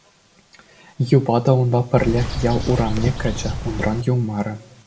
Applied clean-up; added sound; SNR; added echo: none; Bird; 4 dB; reverberation time 0.5 s.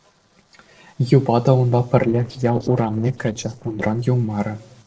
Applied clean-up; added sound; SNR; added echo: neural separator model SepFormer DNS4.